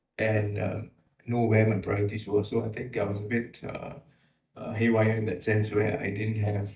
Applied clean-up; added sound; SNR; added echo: neural mask model DeepFilterNet 3.